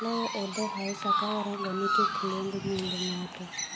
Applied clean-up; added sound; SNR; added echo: none; Chirp, tweet; -1 dB; none.